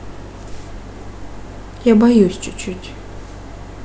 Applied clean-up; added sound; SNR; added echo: none; none; none; none.